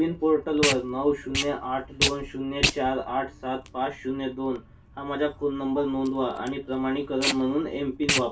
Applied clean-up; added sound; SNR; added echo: none; Packing tape, duct tape; 5 dB; reverberation time 0.2 s.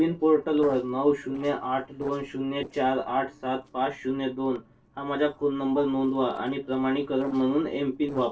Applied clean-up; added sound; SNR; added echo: neural separator model SepFormer DNS4.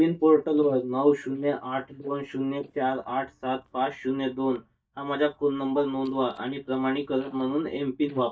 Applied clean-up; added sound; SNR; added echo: neural mask model DeepFilterNet 3.